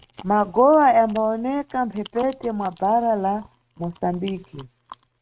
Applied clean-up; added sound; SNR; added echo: neural mask model RNNoise.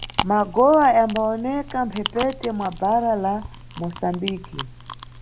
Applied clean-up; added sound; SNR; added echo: none; Chewing, mastication; 12 dB; none.